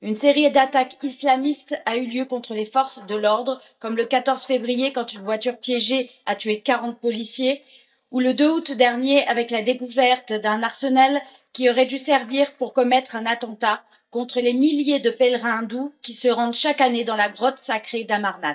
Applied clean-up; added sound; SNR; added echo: neural mask model DeepFilterNet 3.